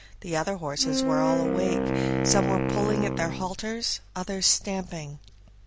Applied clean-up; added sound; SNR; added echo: none; Wind instrument, woodwind instrument; -2 dB; none.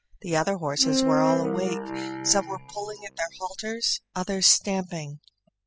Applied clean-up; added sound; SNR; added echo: classical method spectral subtraction.